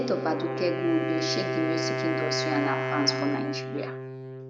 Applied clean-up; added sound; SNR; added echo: none; Wind instrument, woodwind instrument; 1 dB; none.